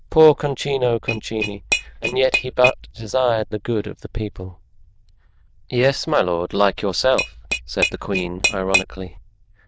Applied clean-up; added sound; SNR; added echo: neural diffusion model UNIVERSE++.